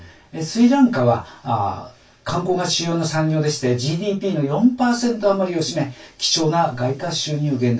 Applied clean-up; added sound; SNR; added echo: none; none; none; reverberation time 0.1 s.